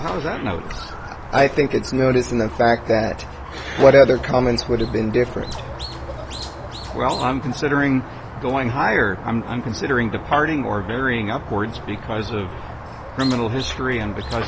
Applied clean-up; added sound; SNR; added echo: none; Squeak; 11 dB; none.